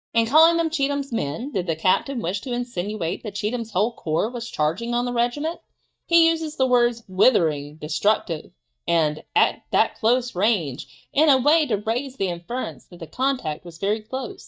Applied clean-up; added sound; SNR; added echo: neural mask model DeepFilterNet 3.